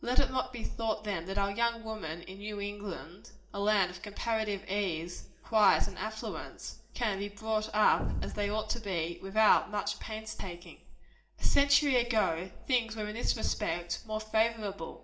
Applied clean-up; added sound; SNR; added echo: none; Explosion; 5 dB; reverberation time 1.2 s.